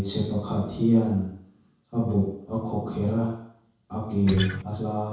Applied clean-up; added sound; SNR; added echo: none; Acoustic guitar; -1 dB; reverberation time 0.6 s.